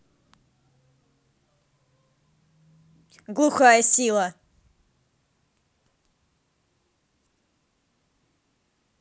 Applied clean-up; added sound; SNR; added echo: none; none; none; none.